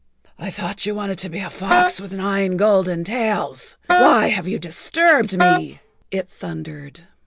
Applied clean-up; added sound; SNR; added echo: none; Wind instrument, woodwind instrument; -1 dB; none.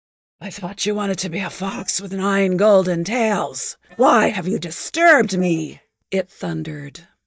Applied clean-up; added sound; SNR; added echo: neural mask model DeepFilterNet 3.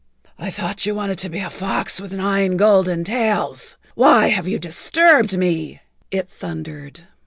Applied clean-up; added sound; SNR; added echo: none; none; none; none.